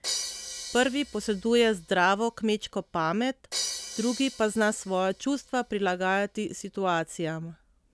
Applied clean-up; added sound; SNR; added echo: none; Crash cymbal; 11 dB; none.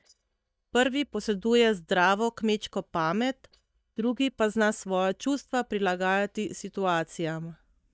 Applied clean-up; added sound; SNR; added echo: neural mask model DeepFilterNet 3.